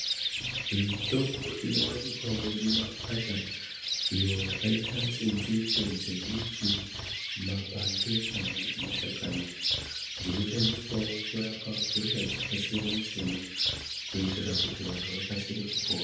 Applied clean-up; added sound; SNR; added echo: none; Bird; 0 dB; reverberation time 0.8 s.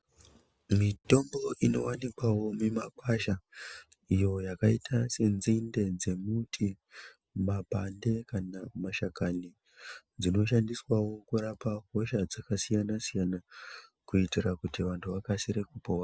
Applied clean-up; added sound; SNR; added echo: none; none; none; none.